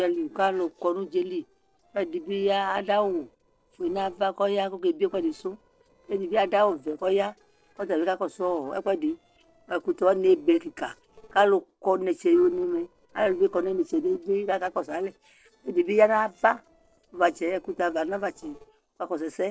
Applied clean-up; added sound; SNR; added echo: neural separator model SepFormer DNS4.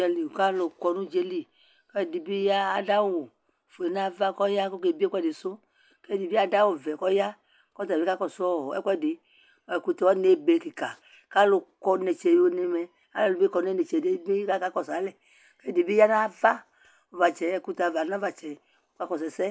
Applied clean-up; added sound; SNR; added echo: none; none; none; none.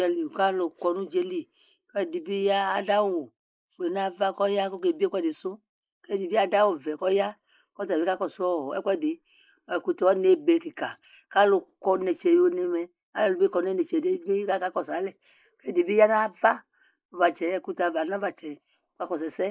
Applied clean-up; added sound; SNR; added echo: neural mask model Resemble Enhance denoiser.